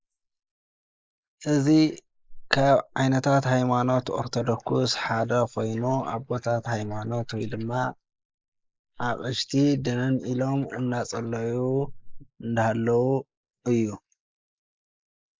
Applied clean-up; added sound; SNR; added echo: neural mask model Resemble Enhance denoiser.